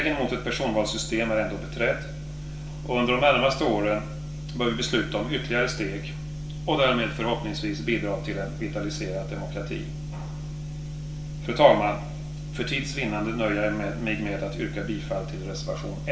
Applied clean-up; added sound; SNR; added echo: none; none; none; reverberation time 0.5 s.